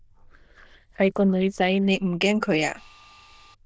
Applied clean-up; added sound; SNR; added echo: neural diffusion model UNIVERSE++.